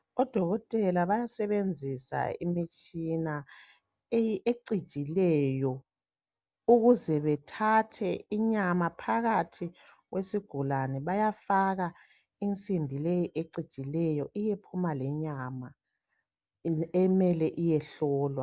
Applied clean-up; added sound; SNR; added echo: none; none; none; none.